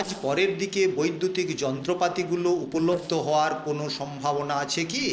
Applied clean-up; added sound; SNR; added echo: neural separator model SepFormer DNS4.